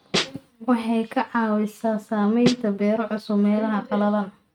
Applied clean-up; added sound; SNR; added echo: neural mask model RNNoise.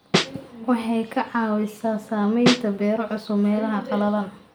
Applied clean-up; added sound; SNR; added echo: none; Snare drum; -1 dB; none.